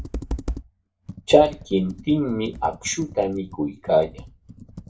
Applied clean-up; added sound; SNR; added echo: none; Computer keyboard; 12 dB; reverberation time 0.2 s.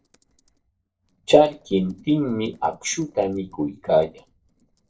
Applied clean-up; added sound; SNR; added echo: neural separator model SepFormer DNS4.